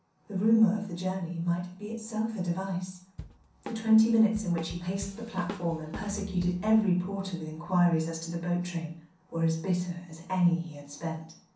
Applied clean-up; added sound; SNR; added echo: none; Drum / Drum kit; 13 dB; reverberation time 0.6 s.